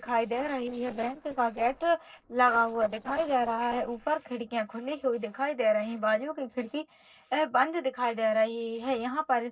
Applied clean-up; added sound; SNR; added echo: neural separator model SepFormer DNS4.